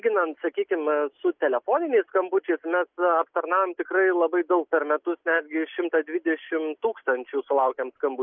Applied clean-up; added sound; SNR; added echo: neural mask model Resemble Enhance denoiser.